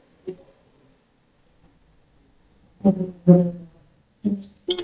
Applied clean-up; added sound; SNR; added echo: neural mask model DeepFilterNet 3.